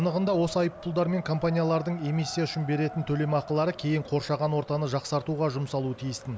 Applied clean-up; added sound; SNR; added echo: none; Wind; 17 dB; none.